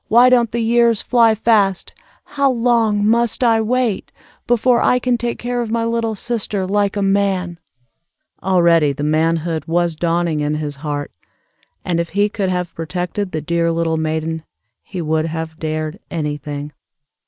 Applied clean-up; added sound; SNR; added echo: none; none; none; none.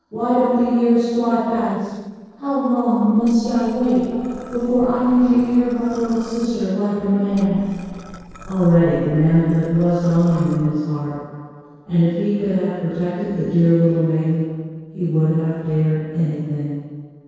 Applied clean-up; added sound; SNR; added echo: neural separator model SepFormer DNS4.